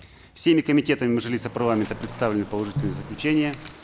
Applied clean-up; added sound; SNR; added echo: none; Motor vehicle (road) + Waves, surf; 18 dB; none.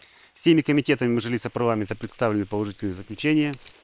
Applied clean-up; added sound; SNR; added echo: neural separator model SepFormer WHAM!.